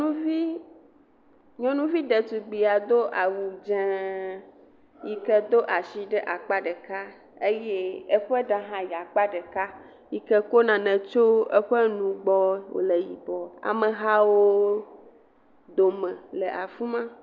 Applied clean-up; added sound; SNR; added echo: none; none; none; none.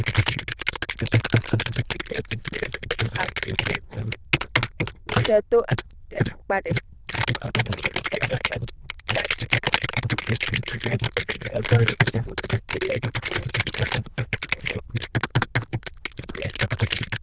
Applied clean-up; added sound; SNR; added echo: neural diffusion model UNIVERSE++.